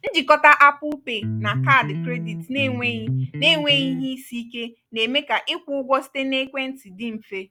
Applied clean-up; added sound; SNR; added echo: none; Electric guitar; 5 dB; none.